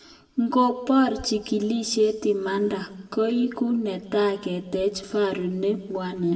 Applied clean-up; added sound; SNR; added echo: none; none; none; reverberation time 1.1 s.